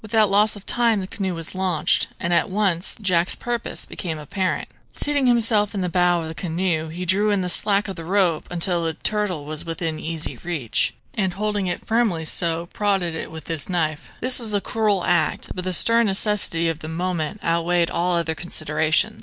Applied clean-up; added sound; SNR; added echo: neural mask model Resemble Enhance denoiser.